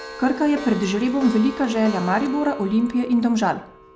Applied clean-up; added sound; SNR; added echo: none; Clock; 14 dB; none.